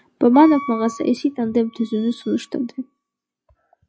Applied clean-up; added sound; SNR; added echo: classical method log-MMSE.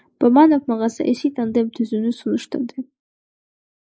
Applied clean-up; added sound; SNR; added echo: neural mask model Resemble Enhance denoiser.